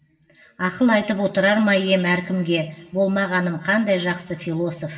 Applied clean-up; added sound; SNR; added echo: none; none; none; reverberation time 1.7 s.